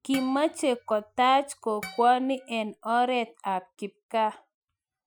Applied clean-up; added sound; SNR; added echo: classical method Wiener filter.